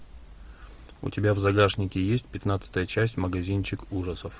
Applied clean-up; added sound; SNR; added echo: none; none; none; none.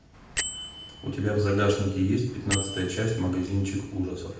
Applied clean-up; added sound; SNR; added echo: none; Bell; 10 dB; reverberation time 0.8 s.